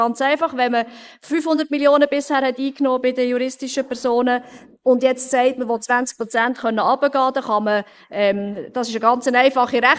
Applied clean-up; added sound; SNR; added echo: neural mask model Resemble Enhance denoiser.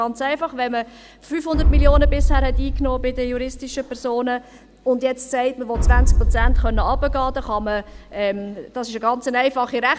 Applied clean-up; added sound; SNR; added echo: none; Boom; -4 dB; none.